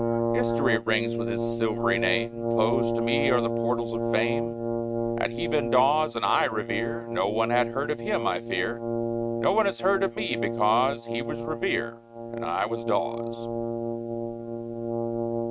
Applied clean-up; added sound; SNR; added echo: neural mask model RNNoise.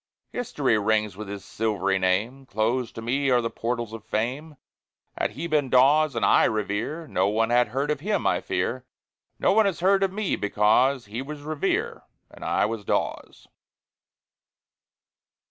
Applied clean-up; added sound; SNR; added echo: none; none; none; none.